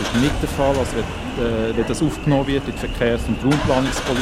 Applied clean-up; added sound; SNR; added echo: none; Engine starting / Car; 5 dB; none.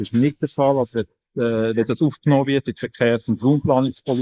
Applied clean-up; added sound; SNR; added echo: neural mask model Resemble Enhance denoiser.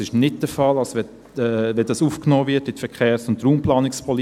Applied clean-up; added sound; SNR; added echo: none; none; none; none.